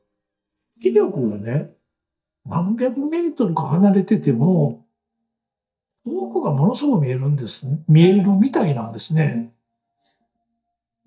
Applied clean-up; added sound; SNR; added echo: neural mask model DeepFilterNet 3.